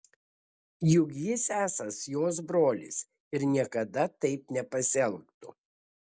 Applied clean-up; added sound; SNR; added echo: none; none; none; none.